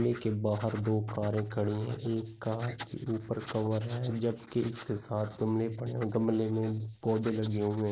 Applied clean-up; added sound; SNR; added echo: neural mask model Resemble Enhance denoiser.